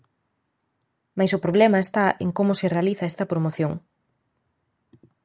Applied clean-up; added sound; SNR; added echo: none; none; none; none.